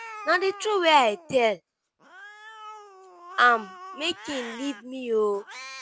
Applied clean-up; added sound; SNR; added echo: none; Cat; 17 dB; none.